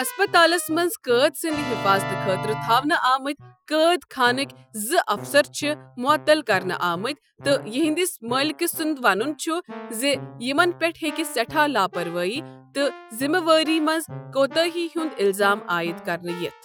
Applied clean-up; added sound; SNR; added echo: classical method Wiener filter.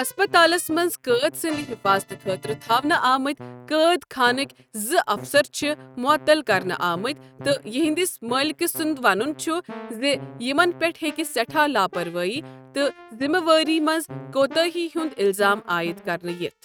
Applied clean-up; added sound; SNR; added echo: neural mask model RNNoise.